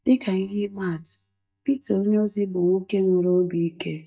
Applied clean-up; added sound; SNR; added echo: neural mask model DeepFilterNet 3.